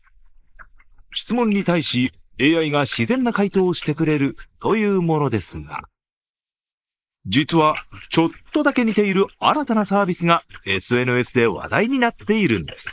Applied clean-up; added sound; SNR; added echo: neural mask model Resemble Enhance denoiser.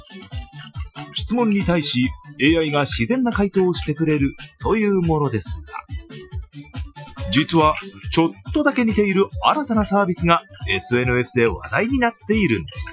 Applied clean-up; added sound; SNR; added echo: classical method Wiener filter.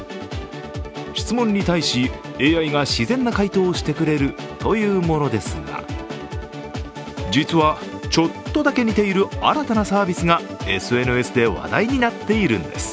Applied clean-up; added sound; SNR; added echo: none; none; none; none.